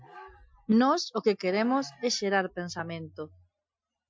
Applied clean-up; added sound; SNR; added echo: classical method Wiener filter.